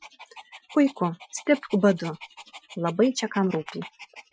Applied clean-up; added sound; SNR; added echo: classical method Wiener filter.